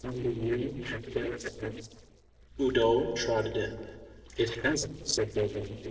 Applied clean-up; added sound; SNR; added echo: neural separator model SepFormer DNS4.